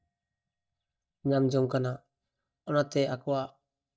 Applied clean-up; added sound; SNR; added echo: neural mask model DeepFilterNet 3.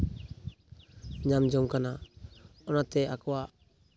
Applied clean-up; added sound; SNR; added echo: none; none; none; none.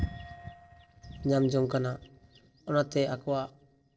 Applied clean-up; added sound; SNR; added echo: neural separator model SepFormer DNS4.